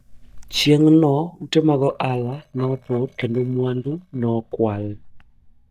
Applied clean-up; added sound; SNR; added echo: neural mask model DeepFilterNet 3.